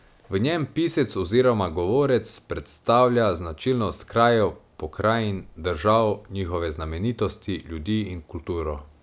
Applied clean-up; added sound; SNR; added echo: none; none; none; none.